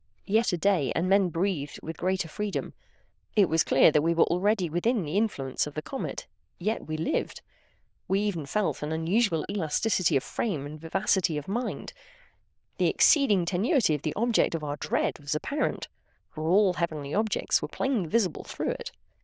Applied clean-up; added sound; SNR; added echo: neural diffusion model UNIVERSE++.